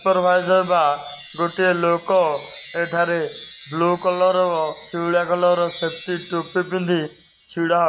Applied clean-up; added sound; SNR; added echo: none; Wind chime; 7 dB; none.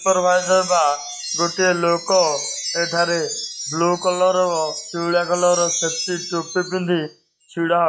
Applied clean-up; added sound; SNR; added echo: classical method log-MMSE.